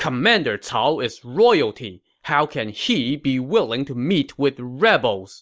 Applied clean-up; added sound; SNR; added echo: none; none; none; none.